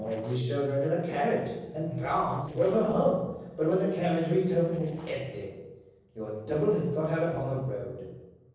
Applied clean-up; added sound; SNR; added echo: neural separator model SepFormer DNS4.